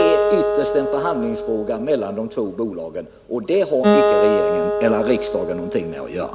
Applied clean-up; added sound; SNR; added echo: none; Acoustic guitar; -1 dB; none.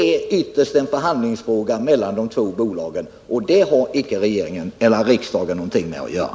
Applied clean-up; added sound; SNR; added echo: none; none; none; none.